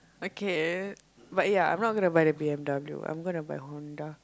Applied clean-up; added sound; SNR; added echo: none; none; none; none.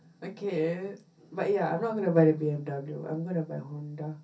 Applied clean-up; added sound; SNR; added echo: none; none; none; reverberation time 0.3 s.